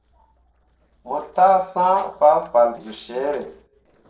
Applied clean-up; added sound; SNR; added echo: neural separator model SepFormer DNS4.